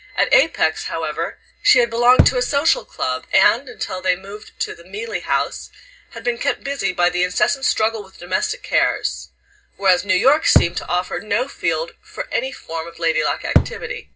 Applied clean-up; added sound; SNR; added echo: none; Thump, thud; -2 dB; reverberation time 0.2 s.